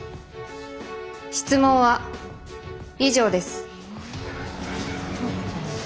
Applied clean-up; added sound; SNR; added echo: none; none; none; none.